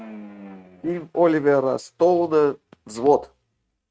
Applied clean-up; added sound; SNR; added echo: neural mask model RNNoise.